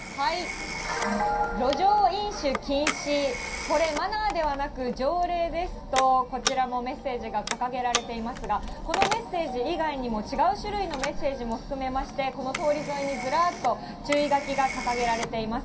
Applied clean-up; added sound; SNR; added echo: none; Telephone; 9 dB; reverberation time 0.3 s.